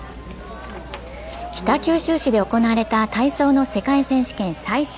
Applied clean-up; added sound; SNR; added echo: none; none; none; none.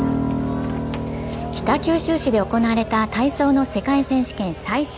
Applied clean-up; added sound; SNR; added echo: none; Piano; 6 dB; none.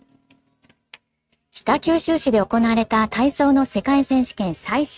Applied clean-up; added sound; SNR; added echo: neural mask model RNNoise.